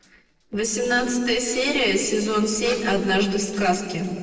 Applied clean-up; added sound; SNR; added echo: neural separator model SepFormer DNS4.